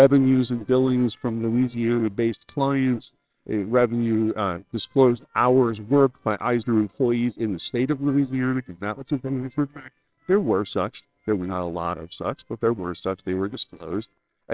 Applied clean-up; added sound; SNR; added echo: neural separator model SepFormer WHAMR!.